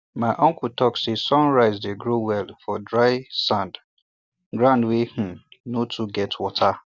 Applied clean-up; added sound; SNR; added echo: none; none; none; none.